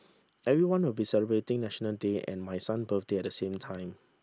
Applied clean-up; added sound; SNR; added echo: none; none; none; none.